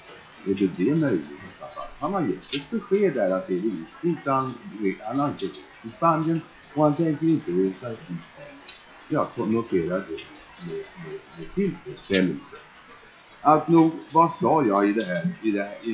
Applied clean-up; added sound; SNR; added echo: classical method WPE with log-MMSE.